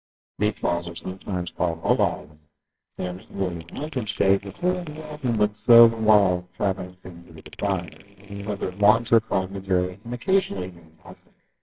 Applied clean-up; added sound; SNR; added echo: neural separator model SepFormer WHAMR!.